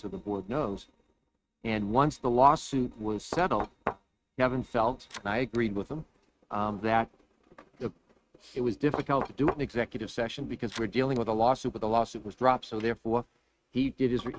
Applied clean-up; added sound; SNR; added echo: neural mask model RNNoise.